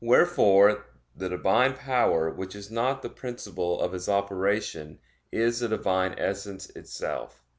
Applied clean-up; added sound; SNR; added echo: none; none; none; none.